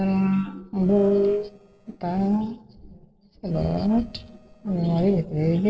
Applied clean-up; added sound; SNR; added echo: neural separator model SepFormer DNS4.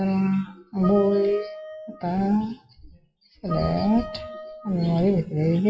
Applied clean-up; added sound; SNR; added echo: classical method WPE with log-MMSE.